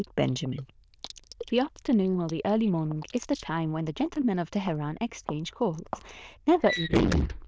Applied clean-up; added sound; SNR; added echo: neural diffusion model UNIVERSE++.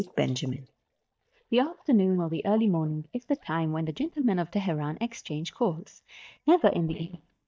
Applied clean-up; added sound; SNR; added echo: neural mask model DeepFilterNet 3.